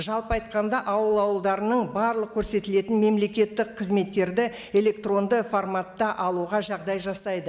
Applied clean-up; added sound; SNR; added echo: none; none; none; none.